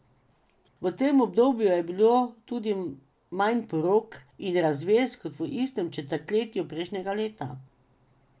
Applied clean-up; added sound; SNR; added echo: none; none; none; none.